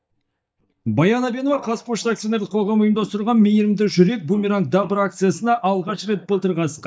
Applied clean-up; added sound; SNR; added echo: neural mask model DeepFilterNet 3.